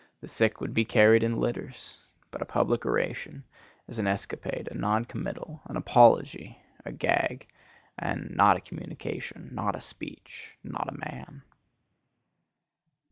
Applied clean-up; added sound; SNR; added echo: none; none; none; none.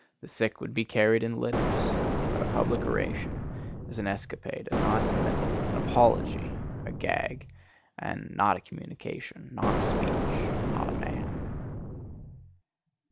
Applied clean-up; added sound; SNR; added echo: none; Explosion; -2 dB; none.